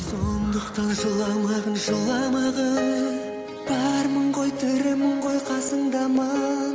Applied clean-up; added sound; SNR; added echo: none; none; none; none.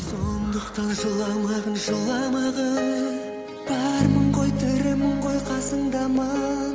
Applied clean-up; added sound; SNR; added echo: none; Bass guitar; 6 dB; none.